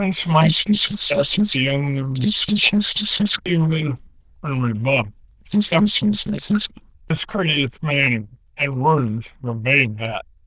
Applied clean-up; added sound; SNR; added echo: neural diffusion model UNIVERSE++.